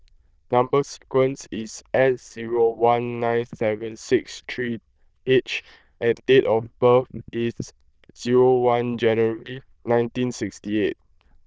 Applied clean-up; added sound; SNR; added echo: neural diffusion model UNIVERSE++.